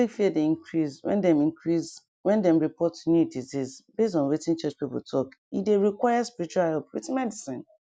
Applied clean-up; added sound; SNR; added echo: none; none; none; none.